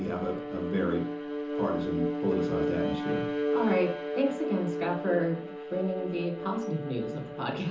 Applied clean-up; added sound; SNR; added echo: none; Bowed string instrument; 2 dB; reverberation time 0.6 s.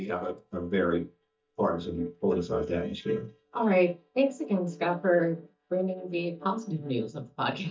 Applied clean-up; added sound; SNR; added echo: neural mask model DeepFilterNet 3.